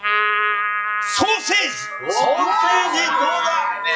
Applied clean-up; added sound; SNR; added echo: classical method log-MMSE.